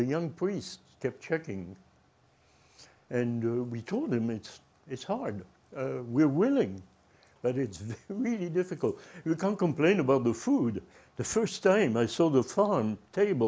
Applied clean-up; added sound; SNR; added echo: none; none; none; none.